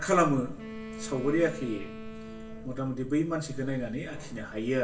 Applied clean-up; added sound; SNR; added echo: none; Wind instrument, woodwind instrument; 13 dB; reverberation time 0.2 s.